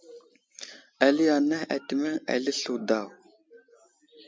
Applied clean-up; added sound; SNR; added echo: none; none; none; none.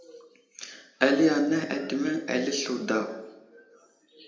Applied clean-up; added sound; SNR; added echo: none; none; none; reverberation time 0.8 s.